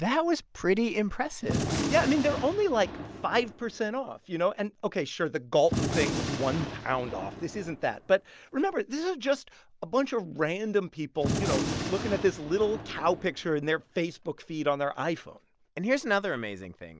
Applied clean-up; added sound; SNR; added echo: none; Gunshot, gunfire; 5 dB; none.